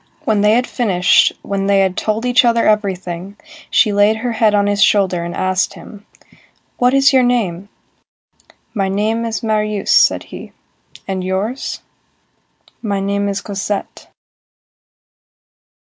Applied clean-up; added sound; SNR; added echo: none; none; none; none.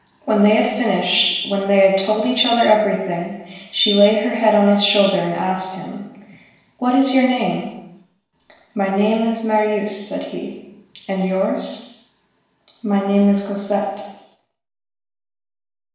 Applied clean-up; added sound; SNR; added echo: none; none; none; reverberation time 0.9 s.